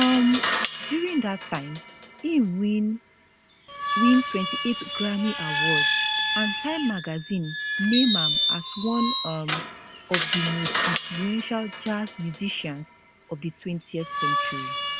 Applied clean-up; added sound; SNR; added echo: none; Screech; -1 dB; none.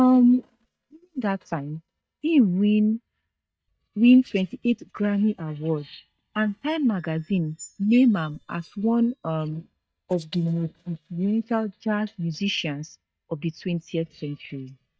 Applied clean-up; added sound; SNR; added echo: neural mask model DeepFilterNet 3.